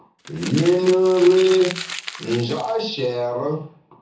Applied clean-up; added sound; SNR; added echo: none; Crumpling, crinkling; 14 dB; reverberation time 0.5 s.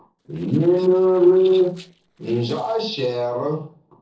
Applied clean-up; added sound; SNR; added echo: neural separator model SepFormer DNS4.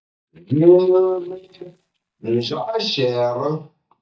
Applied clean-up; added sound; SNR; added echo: neural mask model DeepFilterNet 3.